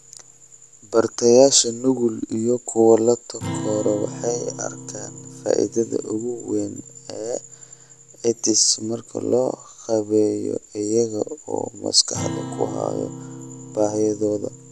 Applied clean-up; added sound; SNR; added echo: none; Acoustic guitar; 15 dB; none.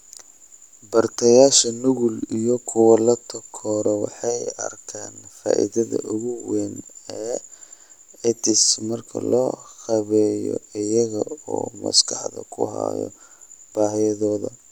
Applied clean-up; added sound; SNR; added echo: none; none; none; none.